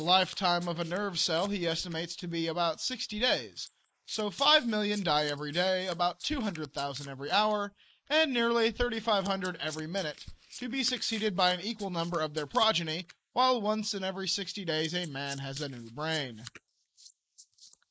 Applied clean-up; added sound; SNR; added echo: neural mask model Resemble Enhance denoiser.